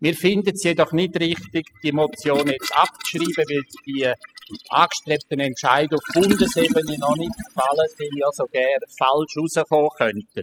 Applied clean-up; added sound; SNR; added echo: classical method spectral subtraction.